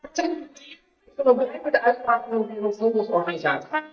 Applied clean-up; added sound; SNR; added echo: neural mask model DeepFilterNet 3.